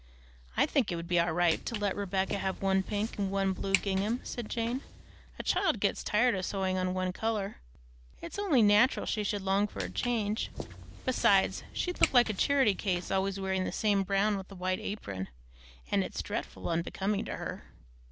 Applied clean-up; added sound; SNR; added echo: none; Walk, footsteps; 10 dB; none.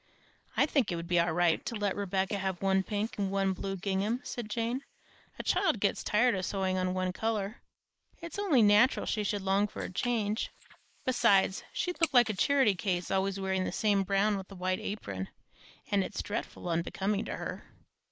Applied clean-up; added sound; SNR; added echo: neural mask model Resemble Enhance denoiser.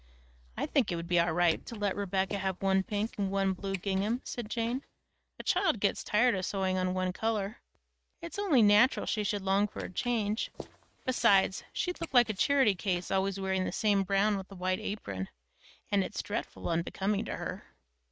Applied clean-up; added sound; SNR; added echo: neural mask model RNNoise.